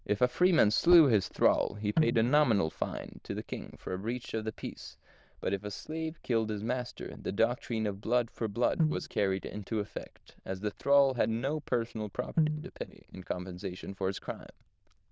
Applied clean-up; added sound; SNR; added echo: neural diffusion model UNIVERSE++.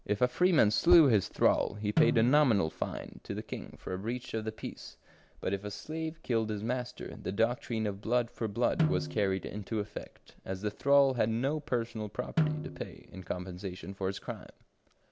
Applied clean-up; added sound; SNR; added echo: none; Snare drum; 6 dB; none.